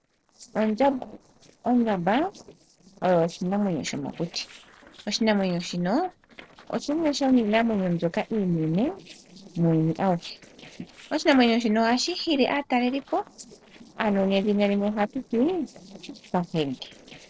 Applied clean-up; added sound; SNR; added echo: neural separator model SepFormer DNS4.